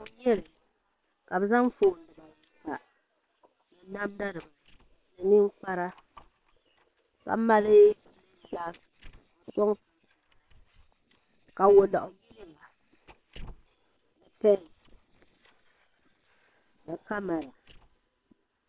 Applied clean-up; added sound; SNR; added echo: neural separator model SepFormer WHAM!.